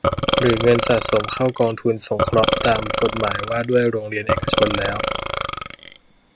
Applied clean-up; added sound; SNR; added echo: none; Burping, eructation; 2 dB; none.